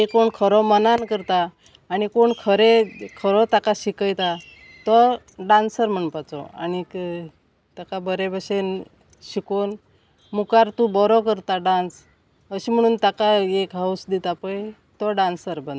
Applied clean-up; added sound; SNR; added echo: none; none; none; none.